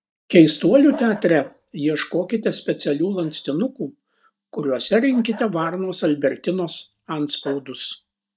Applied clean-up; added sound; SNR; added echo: neural mask model DeepFilterNet 3.